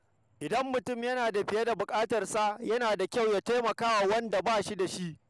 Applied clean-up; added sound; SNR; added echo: none; none; none; none.